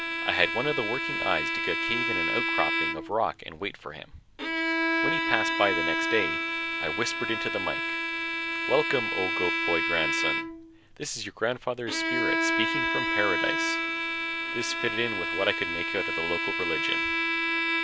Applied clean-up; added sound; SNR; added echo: none; Bowed string instrument; -3 dB; none.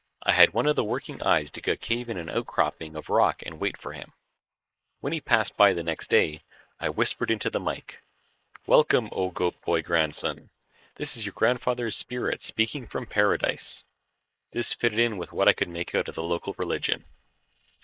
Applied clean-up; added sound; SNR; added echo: neural mask model Resemble Enhance denoiser.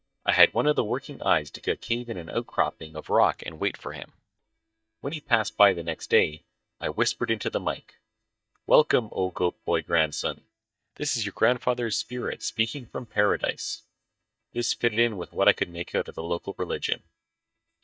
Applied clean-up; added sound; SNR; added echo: neural mask model DeepFilterNet 3.